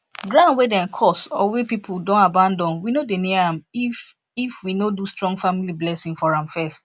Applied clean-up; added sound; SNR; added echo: none; none; none; none.